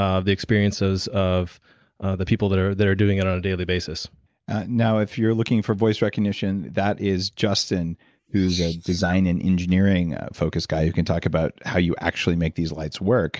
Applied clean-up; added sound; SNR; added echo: neural mask model Resemble Enhance denoiser.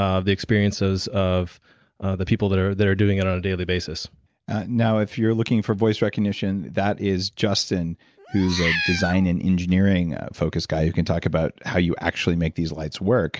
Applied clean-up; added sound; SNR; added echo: none; Meow; 6 dB; none.